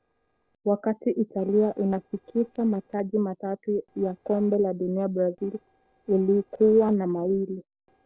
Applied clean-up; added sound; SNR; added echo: neural separator model SepFormer DNS4.